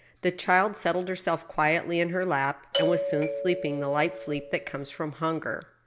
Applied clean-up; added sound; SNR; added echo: none; Doorbell; 4 dB; none.